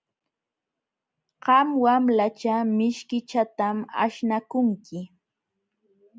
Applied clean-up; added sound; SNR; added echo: none; none; none; none.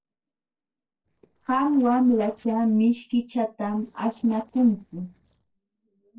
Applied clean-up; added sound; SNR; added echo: neural separator model SepFormer DNS4.